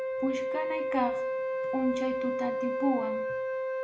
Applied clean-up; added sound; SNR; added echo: none; Wind instrument, woodwind instrument; -2 dB; reverberation time 0.4 s.